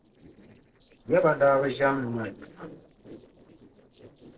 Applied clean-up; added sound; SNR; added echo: neural separator model SepFormer DNS4.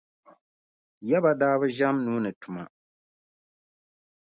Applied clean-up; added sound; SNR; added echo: none; none; none; none.